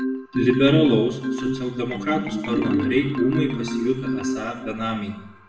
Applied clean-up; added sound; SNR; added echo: none; Marimba, xylophone; 3 dB; reverberation time 0.7 s.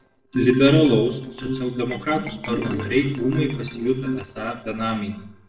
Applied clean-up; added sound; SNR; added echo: neural separator model SepFormer DNS4.